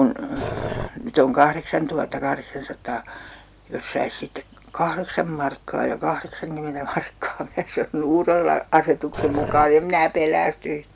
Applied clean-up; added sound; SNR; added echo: none; Growling; 8 dB; none.